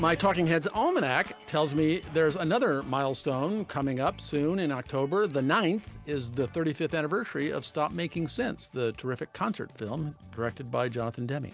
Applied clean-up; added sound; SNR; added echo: none; none; none; none.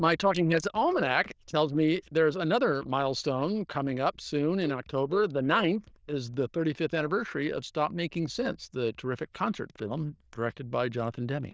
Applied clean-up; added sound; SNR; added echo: neural diffusion model UNIVERSE++.